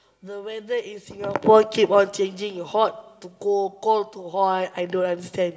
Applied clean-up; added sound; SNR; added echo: none; none; none; reverberation time 1.0 s.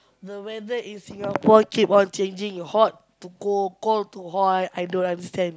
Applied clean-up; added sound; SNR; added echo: none; none; none; none.